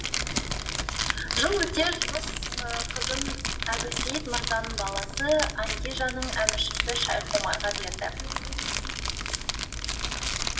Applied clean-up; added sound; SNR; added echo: none; Crumpling, crinkling; -1 dB; reverberation time 1.1 s.